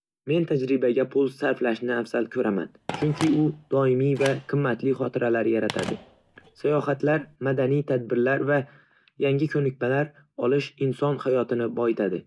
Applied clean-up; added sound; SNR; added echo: none; Telephone; 19 dB; none.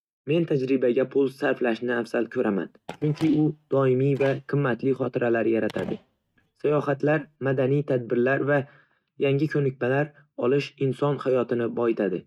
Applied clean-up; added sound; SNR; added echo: neural mask model RNNoise.